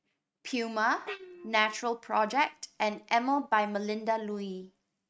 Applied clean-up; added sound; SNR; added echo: neural mask model RNNoise.